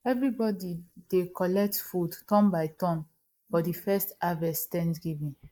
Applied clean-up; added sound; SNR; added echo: neural mask model Resemble Enhance denoiser.